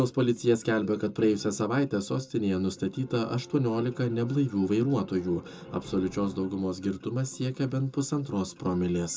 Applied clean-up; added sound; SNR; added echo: none; none; none; reverberation time 0.2 s.